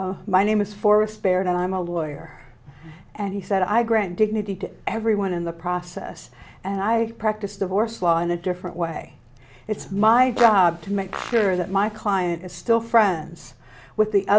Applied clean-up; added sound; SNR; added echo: none; Fart; 12 dB; none.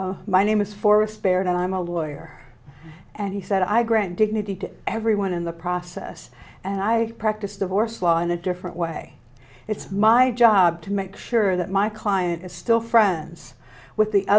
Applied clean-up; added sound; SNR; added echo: none; none; none; none.